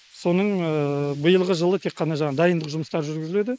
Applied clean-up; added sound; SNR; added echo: neural mask model Resemble Enhance denoiser.